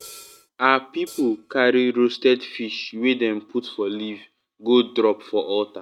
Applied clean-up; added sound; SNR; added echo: neural mask model RNNoise.